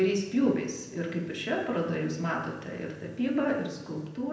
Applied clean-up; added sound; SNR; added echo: none; none; none; reverberation time 0.8 s.